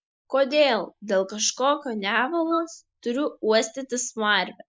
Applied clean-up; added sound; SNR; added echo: neural mask model Resemble Enhance denoiser.